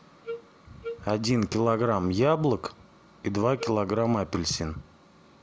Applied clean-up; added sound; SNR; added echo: none; Wind instrument, woodwind instrument; 12 dB; none.